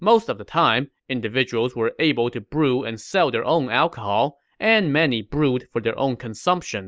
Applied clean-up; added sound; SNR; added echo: none; none; none; none.